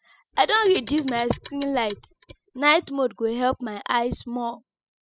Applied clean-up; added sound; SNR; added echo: classical method spectral subtraction.